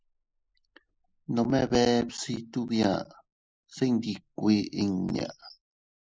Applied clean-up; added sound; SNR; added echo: neural mask model Resemble Enhance denoiser.